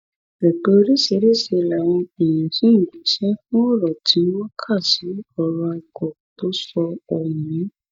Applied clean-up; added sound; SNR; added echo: neural mask model DeepFilterNet 3.